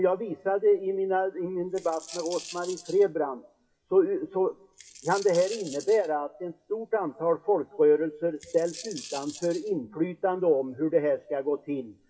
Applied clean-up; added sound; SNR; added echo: classical method WPE with log-MMSE.